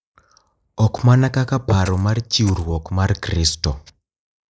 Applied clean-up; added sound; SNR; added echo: neural mask model Resemble Enhance denoiser.